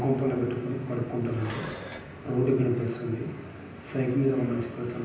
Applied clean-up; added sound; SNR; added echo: none; Dishes, pots, and pans; 15 dB; reverberation time 0.9 s.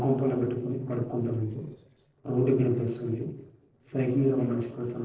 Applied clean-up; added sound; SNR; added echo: neural separator model SepFormer DNS4.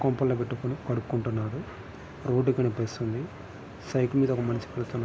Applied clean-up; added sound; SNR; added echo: none; none; none; none.